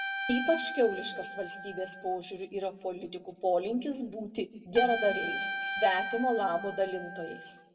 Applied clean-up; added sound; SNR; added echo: none; Trumpet; 8 dB; reverberation time 0.8 s.